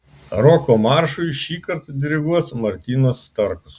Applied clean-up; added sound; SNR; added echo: none; none; none; none.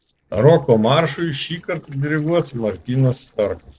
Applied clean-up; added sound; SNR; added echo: neural separator model SepFormer DNS4.